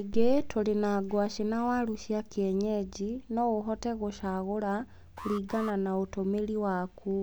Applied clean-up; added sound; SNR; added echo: none; Alarm; 17 dB; none.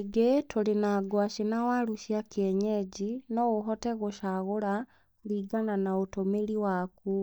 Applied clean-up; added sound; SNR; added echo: neural mask model DeepFilterNet 3.